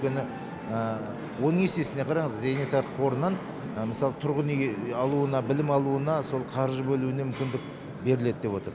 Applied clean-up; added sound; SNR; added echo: none; none; none; none.